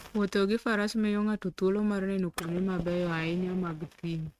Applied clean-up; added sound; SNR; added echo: neural mask model RNNoise.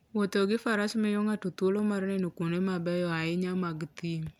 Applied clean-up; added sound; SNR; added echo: none; none; none; none.